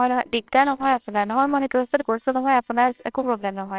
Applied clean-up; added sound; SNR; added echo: neural separator model SepFormer WHAMR!.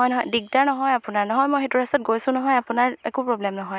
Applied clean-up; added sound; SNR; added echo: none; none; none; none.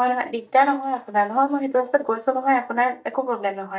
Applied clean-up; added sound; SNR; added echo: neural mask model DeepFilterNet 3.